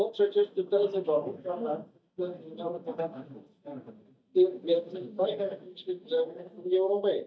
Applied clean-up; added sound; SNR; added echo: neural mask model DeepFilterNet 3.